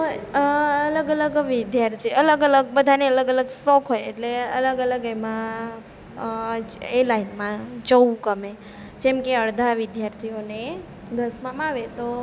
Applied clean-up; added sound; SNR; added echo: none; none; none; none.